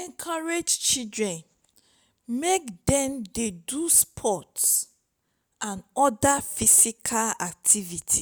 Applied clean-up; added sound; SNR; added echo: none; none; none; none.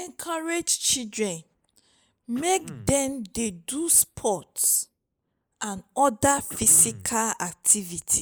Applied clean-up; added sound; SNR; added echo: neural mask model Resemble Enhance denoiser.